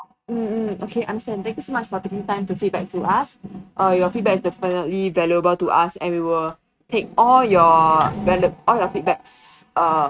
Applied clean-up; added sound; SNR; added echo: neural mask model RNNoise.